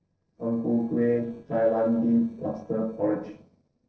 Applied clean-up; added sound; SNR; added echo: neural separator model SepFormer DNS4.